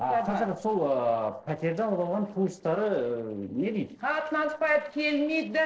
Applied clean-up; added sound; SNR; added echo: neural separator model SepFormer DNS4.